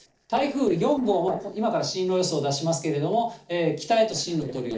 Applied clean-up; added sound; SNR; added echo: neural separator model SepFormer DNS4.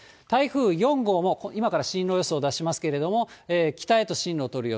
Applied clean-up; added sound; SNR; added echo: none; none; none; none.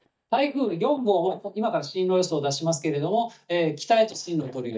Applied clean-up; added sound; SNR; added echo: neural mask model DeepFilterNet 3.